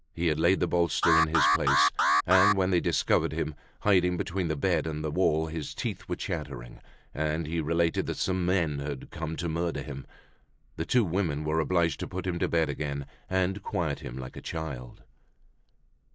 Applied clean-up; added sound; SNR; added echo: neural mask model Resemble Enhance denoiser.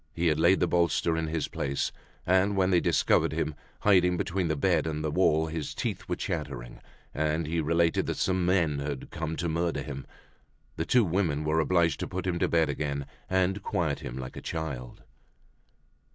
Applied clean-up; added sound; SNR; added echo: none; none; none; none.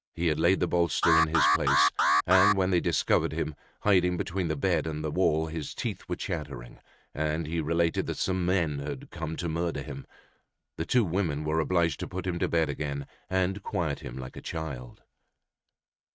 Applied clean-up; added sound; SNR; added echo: neural mask model RNNoise.